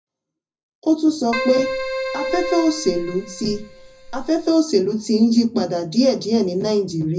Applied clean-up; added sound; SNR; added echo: none; Keyboard (musical); 7 dB; reverberation time 0.4 s.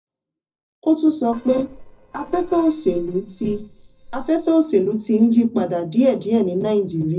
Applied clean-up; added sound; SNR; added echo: neural separator model SepFormer DNS4.